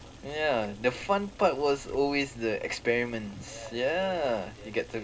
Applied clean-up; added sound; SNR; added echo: none; Boiling; 18 dB; reverberation time 0.2 s.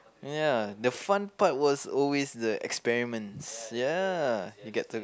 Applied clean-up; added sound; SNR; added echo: none; none; none; none.